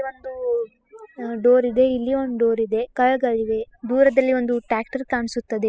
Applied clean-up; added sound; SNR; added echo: classical method spectral subtraction.